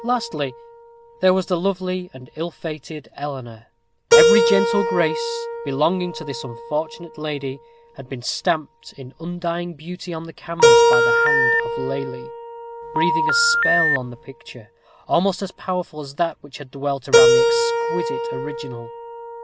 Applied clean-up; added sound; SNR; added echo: none; Telephone + Keyboard (musical); -4 dB; none.